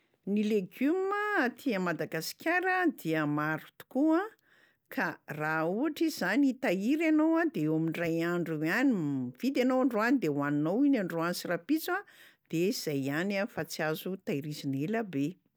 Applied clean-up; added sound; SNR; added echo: none; none; none; none.